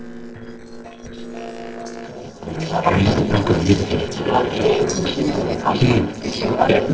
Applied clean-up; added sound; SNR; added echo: neural separator model SepFormer DNS4.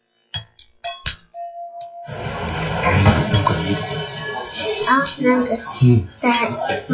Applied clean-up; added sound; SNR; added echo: classical method WPE with log-MMSE.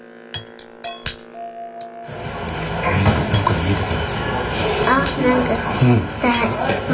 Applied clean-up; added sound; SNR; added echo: none; Boat, Water vehicle; 20 dB; reverberation time 0.6 s.